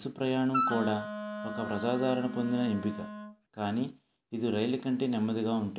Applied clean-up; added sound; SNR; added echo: none; Wind instrument, woodwind instrument; 5 dB; none.